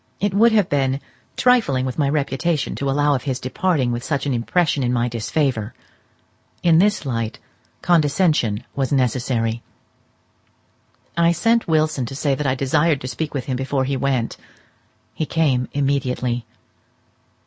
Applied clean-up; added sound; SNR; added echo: none; none; none; none.